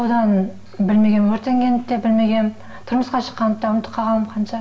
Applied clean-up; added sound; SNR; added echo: none; none; none; reverberation time 0.6 s.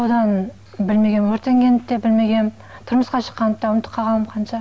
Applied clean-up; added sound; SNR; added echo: none; none; none; none.